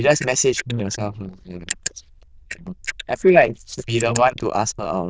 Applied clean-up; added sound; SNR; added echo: neural diffusion model UNIVERSE++.